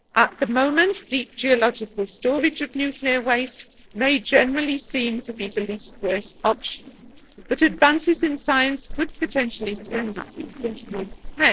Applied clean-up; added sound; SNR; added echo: neural separator model SepFormer DNS4.